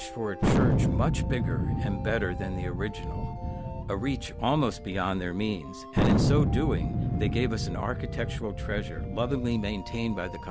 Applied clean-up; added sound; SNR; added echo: none; Thunder; -2 dB; none.